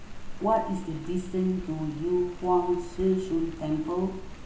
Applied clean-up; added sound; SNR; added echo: none; Rain; 11 dB; reverberation time 0.2 s.